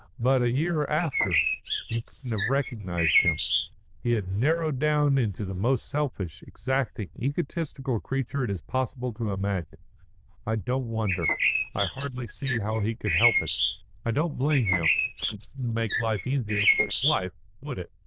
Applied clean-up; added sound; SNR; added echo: neural diffusion model UNIVERSE++.